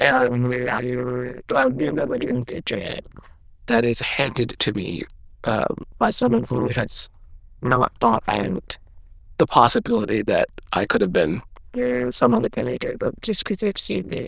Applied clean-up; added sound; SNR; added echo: neural diffusion model UNIVERSE++.